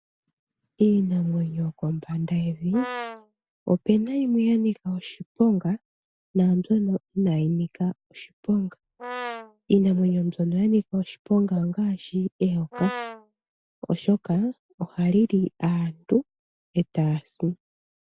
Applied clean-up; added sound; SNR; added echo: none; Brass instrument; 11 dB; none.